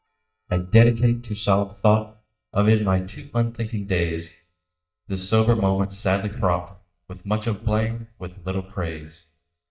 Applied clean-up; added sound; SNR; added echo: neural mask model DeepFilterNet 3.